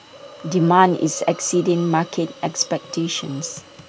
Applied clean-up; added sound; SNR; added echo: none; Hiss; 18 dB; none.